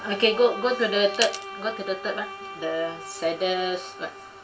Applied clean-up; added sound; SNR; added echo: none; Bowed string instrument; 12 dB; reverberation time 0.2 s.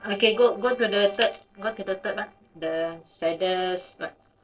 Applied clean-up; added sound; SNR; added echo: neural separator model SepFormer DNS4.